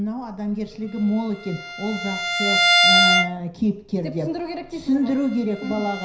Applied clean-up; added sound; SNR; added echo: none; Bowed string instrument; -1 dB; reverberation time 0.5 s.